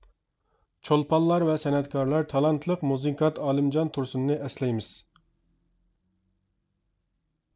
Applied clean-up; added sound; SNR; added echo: none; none; none; none.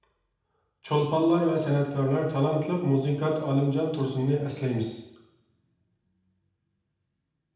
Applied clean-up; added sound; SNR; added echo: none; none; none; reverberation time 0.9 s.